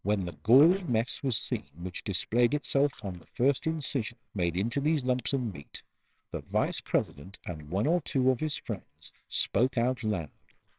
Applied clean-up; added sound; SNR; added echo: neural separator model SepFormer WHAMR!.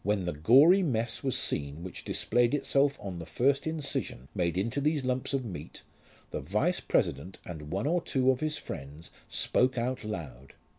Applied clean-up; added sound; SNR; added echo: none; none; none; none.